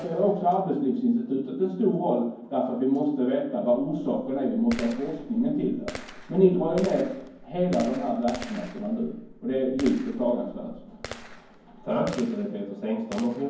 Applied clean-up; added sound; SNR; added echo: none; Gunshot, gunfire; 18 dB; reverberation time 0.9 s.